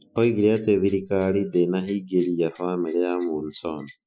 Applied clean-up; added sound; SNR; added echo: classical method Wiener filter.